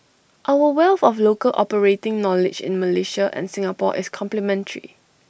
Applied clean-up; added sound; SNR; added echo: none; none; none; none.